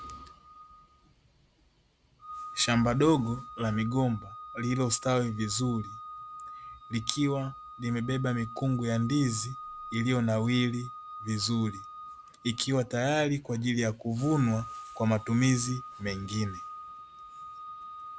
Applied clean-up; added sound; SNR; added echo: none; Organ; 14 dB; none.